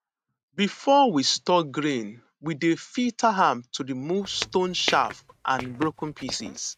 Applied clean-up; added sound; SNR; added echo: neural mask model RNNoise.